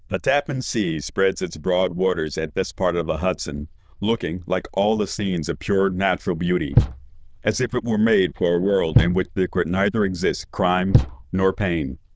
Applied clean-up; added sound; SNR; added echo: neural diffusion model UNIVERSE++.